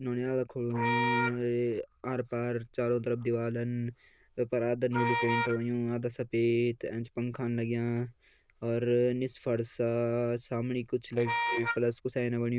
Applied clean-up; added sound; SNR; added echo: neural diffusion model UNIVERSE++.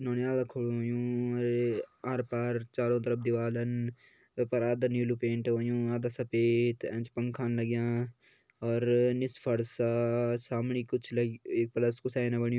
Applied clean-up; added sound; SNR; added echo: none; none; none; none.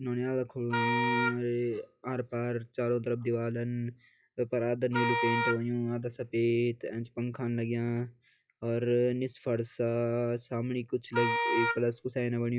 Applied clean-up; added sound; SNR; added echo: classical method log-MMSE.